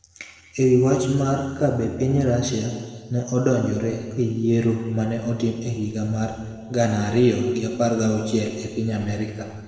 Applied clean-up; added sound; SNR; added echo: none; none; none; reverberation time 1.5 s.